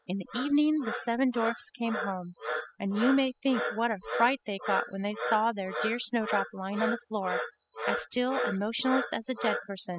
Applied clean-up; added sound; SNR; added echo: classical method spectral subtraction.